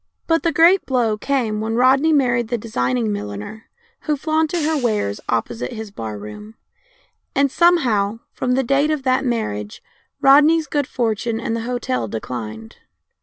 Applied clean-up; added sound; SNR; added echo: none; Hi-hat; 18 dB; none.